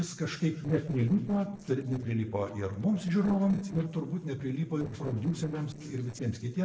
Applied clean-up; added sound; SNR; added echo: neural separator model SepFormer DNS4.